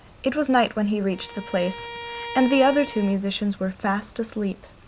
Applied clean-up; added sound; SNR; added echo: none; Bowed string instrument; 13 dB; none.